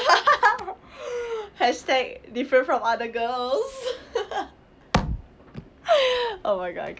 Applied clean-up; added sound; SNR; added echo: none; none; none; none.